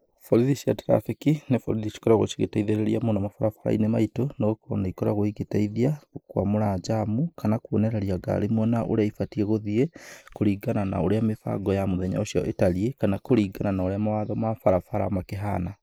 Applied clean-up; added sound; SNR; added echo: neural mask model Resemble Enhance denoiser.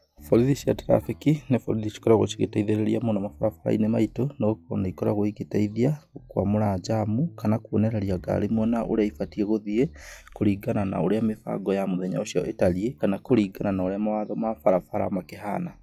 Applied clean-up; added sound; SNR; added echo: classical method log-MMSE.